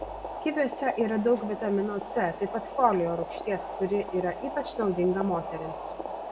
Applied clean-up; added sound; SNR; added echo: none; Boiling; 8 dB; reverberation time 2.4 s.